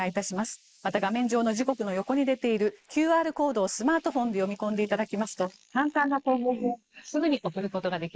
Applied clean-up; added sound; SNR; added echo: neural mask model Resemble Enhance denoiser.